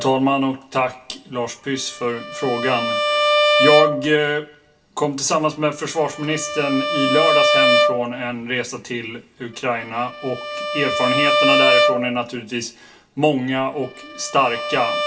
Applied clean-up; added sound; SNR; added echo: none; Bowed string instrument; 0 dB; reverberation time 0.2 s.